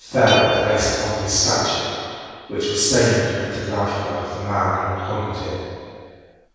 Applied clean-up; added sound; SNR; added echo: none; Bell; 15 dB; reverberation time 2.2 s.